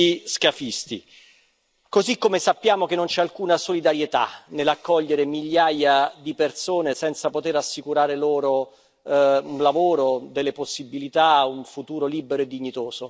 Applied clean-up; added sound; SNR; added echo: neural mask model Resemble Enhance denoiser.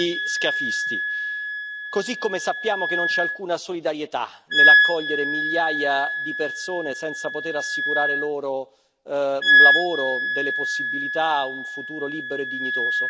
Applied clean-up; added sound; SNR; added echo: none; Wind instrument, woodwind instrument; -4 dB; none.